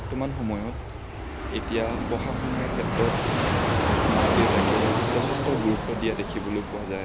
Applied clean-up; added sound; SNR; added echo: none; Fixed-wing aircraft, airplane; -4 dB; none.